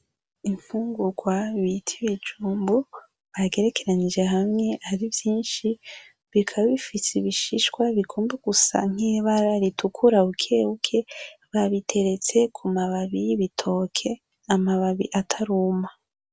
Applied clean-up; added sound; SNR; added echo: none; none; none; none.